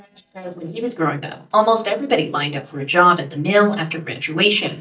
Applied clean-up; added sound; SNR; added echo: neural mask model DeepFilterNet 3.